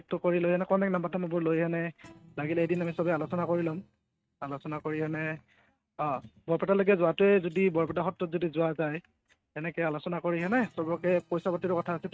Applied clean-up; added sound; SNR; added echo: neural mask model RNNoise.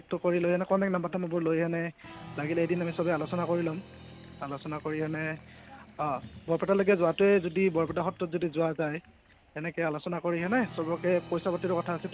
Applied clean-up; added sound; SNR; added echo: none; Applause; 19 dB; none.